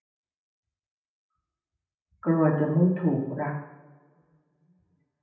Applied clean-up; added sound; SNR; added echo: none; none; none; reverberation time 0.8 s.